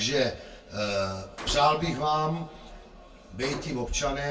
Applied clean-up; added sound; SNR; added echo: none; Gunshot, gunfire; 17 dB; reverberation time 0.2 s.